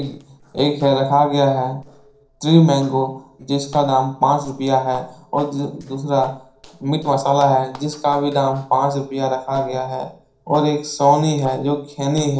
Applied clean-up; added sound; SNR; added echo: neural separator model SepFormer DNS4.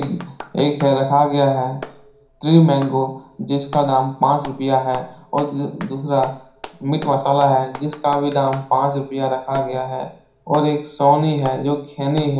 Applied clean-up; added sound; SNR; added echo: none; Clapping; 20 dB; reverberation time 0.5 s.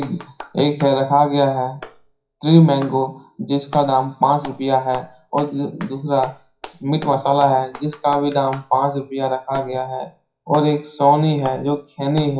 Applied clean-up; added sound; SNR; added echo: classical method WPE with log-MMSE.